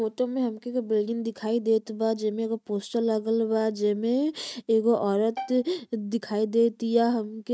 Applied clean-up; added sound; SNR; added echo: neural mask model RNNoise.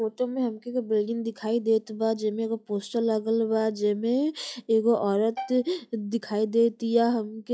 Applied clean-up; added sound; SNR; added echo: classical method log-MMSE.